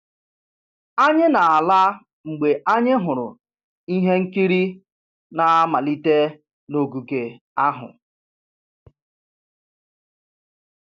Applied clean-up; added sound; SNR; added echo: none; none; none; none.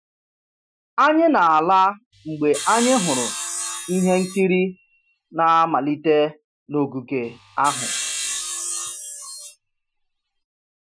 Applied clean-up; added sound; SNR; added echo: classical method Wiener filter.